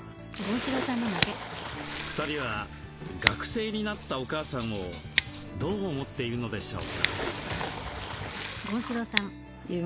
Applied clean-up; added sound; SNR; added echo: none; Splash, splatter + Scissors; 2 dB; none.